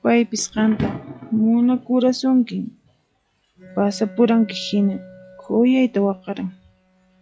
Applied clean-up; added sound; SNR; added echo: classical method log-MMSE.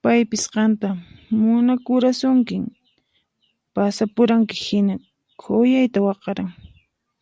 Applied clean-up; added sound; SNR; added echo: none; none; none; none.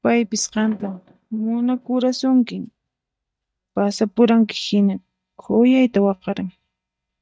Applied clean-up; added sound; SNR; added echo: neural mask model DeepFilterNet 3.